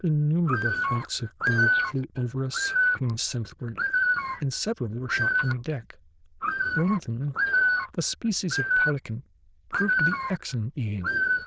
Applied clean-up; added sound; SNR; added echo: neural diffusion model UNIVERSE++.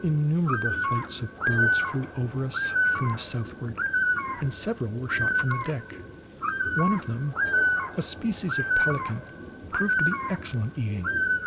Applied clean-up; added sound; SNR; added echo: none; Bird; -2 dB; none.